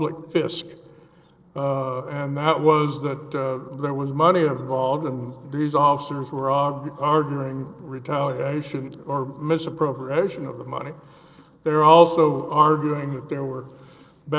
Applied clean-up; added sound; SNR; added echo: neural separator model SepFormer DNS4.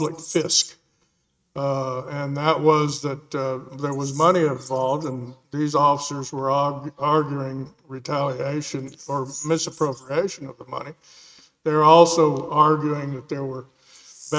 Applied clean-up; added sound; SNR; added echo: neural mask model RNNoise.